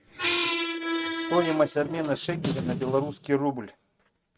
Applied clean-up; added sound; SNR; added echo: neural mask model RNNoise.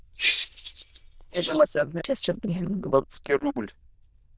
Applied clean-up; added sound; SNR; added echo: neural diffusion model UNIVERSE++.